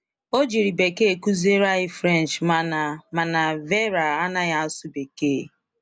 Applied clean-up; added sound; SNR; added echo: none; none; none; none.